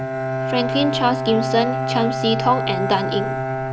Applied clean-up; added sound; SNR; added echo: none; Bowed string instrument; 1 dB; none.